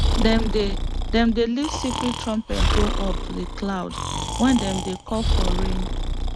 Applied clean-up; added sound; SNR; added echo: none; Breathing; -1 dB; none.